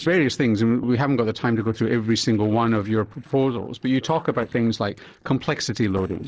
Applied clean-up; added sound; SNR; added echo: neural separator model SepFormer DNS4.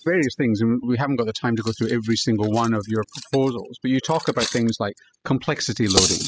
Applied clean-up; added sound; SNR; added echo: classical method spectral subtraction.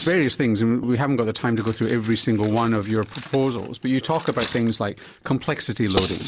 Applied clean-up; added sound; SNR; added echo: none; Cutlery, silverware; 9 dB; none.